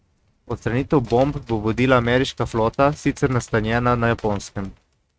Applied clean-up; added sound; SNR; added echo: neural mask model RNNoise.